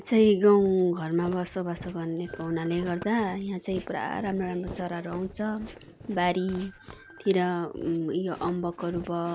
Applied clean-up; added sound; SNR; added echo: none; Walk, footsteps; 19 dB; none.